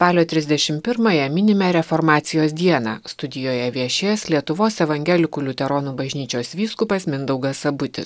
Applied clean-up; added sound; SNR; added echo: none; none; none; none.